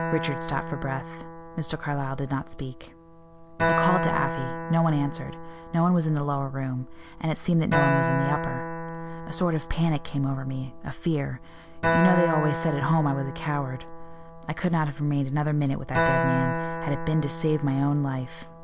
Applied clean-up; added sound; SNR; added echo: none; Acoustic guitar; 4 dB; none.